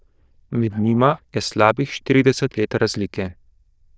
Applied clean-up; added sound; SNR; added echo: neural diffusion model UNIVERSE++.